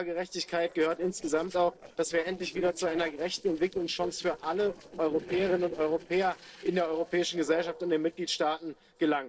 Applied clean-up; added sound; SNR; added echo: neural separator model SepFormer DNS4.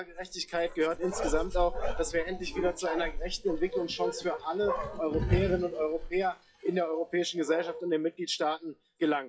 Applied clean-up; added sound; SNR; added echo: classical method WPE with log-MMSE.